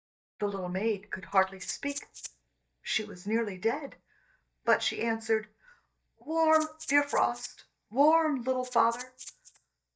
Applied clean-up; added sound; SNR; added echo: neural mask model DeepFilterNet 3.